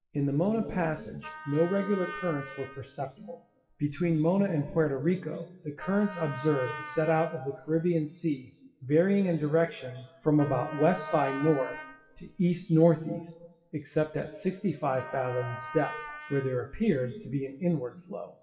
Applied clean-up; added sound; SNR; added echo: classical method WPE with log-MMSE.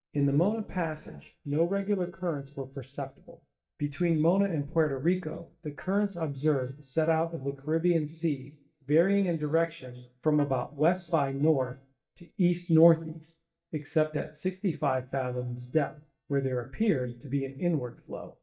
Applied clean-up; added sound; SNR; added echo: neural mask model DeepFilterNet 3.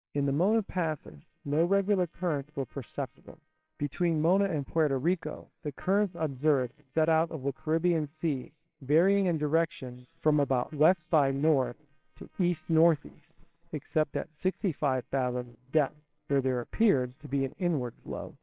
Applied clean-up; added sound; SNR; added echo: neural separator model SepFormer WHAMR!.